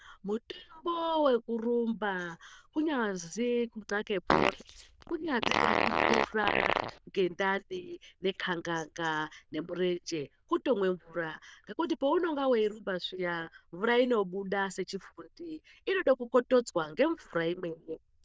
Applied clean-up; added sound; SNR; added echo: neural diffusion model UNIVERSE++.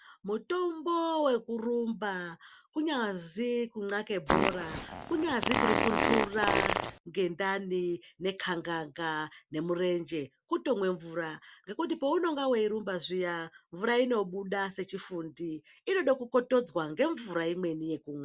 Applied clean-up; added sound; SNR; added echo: none; Fart; -2 dB; none.